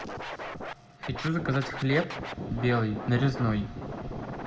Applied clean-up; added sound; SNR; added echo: none; Scratching (performance technique); 8 dB; reverberation time 1.0 s.